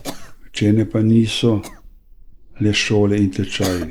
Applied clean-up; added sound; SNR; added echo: neural mask model Resemble Enhance denoiser.